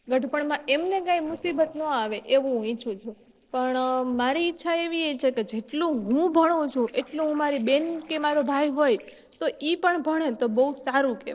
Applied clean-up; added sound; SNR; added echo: neural separator model SepFormer DNS4.